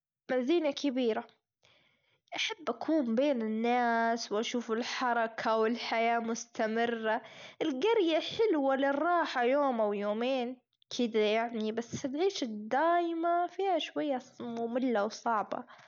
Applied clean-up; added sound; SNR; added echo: none; none; none; none.